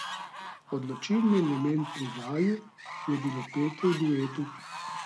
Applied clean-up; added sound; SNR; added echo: none; Fowl; 11 dB; none.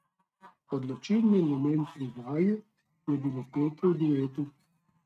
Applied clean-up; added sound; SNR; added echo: neural mask model RNNoise.